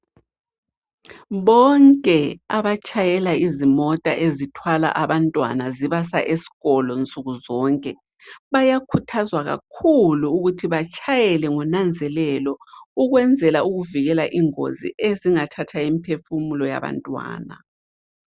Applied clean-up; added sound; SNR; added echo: none; none; none; none.